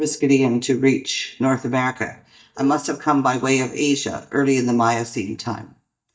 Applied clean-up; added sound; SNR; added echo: neural mask model DeepFilterNet 3.